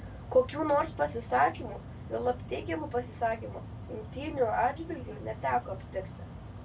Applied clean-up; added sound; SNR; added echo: none; Mechanical fan; 11 dB; reverberation time 0.2 s.